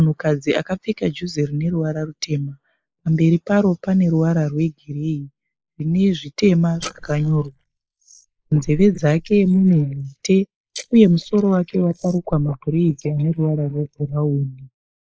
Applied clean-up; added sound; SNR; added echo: neural mask model Resemble Enhance denoiser.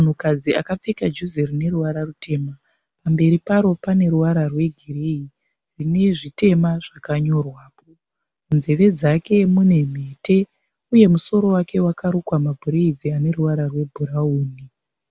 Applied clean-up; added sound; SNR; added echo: none; none; none; none.